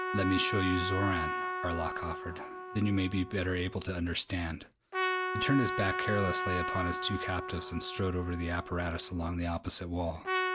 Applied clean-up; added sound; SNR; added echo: none; Trumpet; 4 dB; none.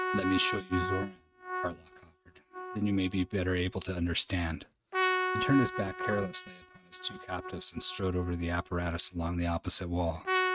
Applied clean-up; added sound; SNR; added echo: neural mask model RNNoise.